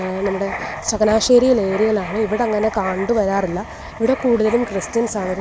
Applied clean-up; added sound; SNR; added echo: none; Writing; 12 dB; none.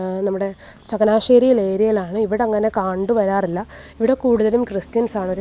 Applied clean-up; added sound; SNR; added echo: none; none; none; none.